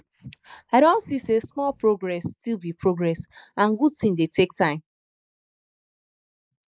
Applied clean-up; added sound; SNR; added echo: neural mask model Resemble Enhance denoiser.